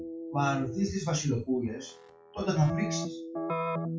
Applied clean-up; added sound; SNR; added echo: classical method WPE with log-MMSE.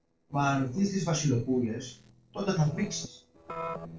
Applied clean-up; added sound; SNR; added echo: neural separator model SepFormer DNS4.